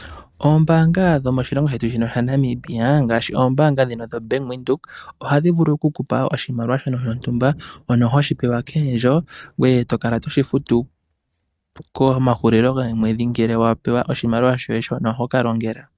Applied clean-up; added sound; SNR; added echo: neural mask model RNNoise.